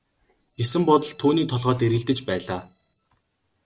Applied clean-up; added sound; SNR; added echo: neural separator model SepFormer DNS4.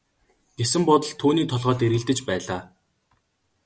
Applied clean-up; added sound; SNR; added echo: none; none; none; none.